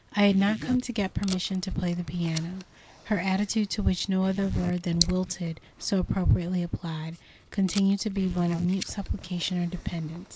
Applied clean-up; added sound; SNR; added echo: neural mask model Resemble Enhance denoiser.